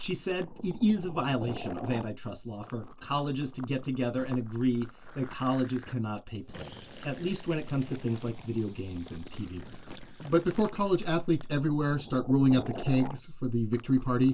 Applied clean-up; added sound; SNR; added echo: none; Fill (with liquid); 16 dB; reverberation time 0.2 s.